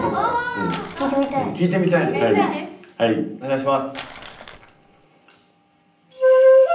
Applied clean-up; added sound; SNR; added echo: none; Crumpling, crinkling; 18 dB; reverberation time 0.6 s.